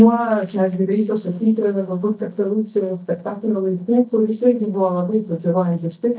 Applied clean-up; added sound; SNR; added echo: neural mask model DeepFilterNet 3.